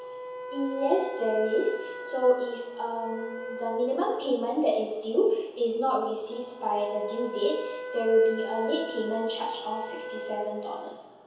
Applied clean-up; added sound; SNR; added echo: none; Wind instrument, woodwind instrument; 11 dB; reverberation time 1.0 s.